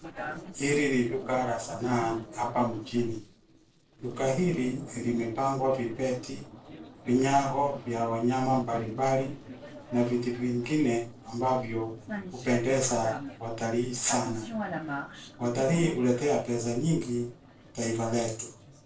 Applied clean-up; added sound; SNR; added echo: neural separator model SepFormer DNS4.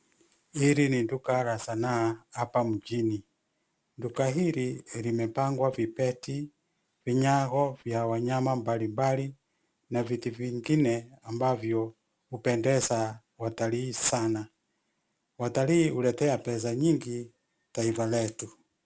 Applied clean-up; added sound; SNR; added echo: none; none; none; none.